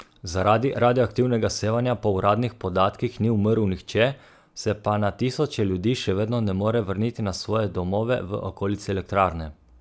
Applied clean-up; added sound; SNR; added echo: none; none; none; none.